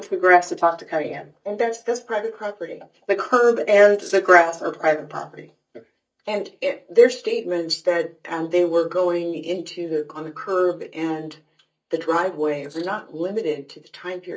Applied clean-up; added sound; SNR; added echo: neural mask model DeepFilterNet 3.